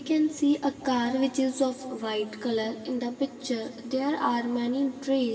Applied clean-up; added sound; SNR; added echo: none; none; none; reverberation time 1.7 s.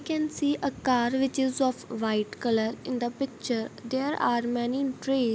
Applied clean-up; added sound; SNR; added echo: none; none; none; none.